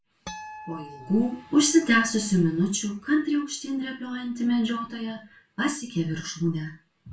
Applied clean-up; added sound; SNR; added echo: none; Harp; 19 dB; reverberation time 0.3 s.